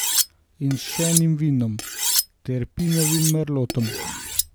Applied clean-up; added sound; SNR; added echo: none; Cutlery, silverware; 3 dB; none.